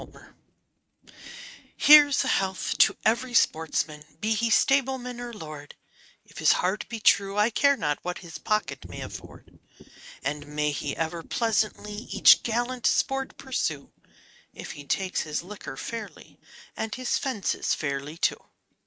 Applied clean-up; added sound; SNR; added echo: neural mask model RNNoise.